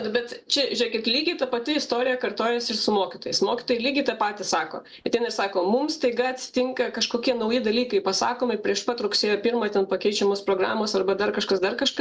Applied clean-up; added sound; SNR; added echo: none; none; none; none.